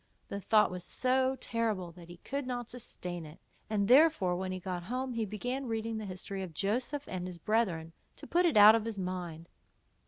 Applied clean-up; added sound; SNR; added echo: none; none; none; none.